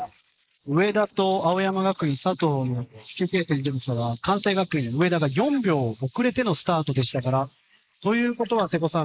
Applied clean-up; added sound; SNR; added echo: neural mask model Resemble Enhance denoiser.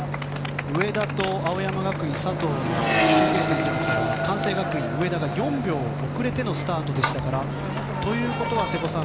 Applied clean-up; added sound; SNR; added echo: none; Accelerating, revving, vroom; 4 dB; none.